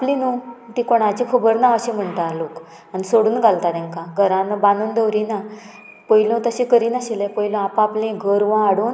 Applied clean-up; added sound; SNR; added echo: none; none; none; none.